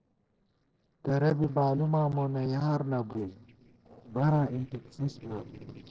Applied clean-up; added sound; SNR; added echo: neural separator model SepFormer DNS4.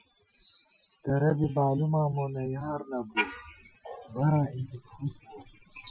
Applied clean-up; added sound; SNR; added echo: classical method Wiener filter.